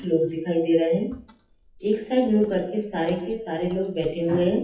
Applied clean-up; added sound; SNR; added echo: classical method WPE with log-MMSE.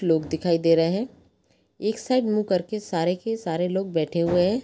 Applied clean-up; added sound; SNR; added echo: none; none; none; none.